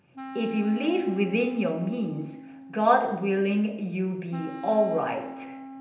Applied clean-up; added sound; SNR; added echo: none; Wind instrument, woodwind instrument; 15 dB; reverberation time 0.8 s.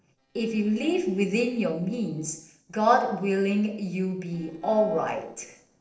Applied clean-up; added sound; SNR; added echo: neural separator model SepFormer DNS4.